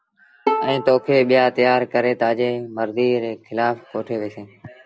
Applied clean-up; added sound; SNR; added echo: none; Bowed string instrument; 9 dB; none.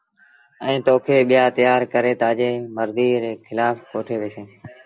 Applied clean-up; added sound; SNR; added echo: none; none; none; none.